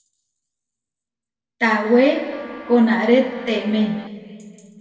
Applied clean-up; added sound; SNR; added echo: none; Guitar; 18 dB; reverberation time 2.0 s.